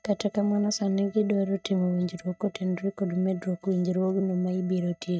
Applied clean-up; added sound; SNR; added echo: neural mask model RNNoise.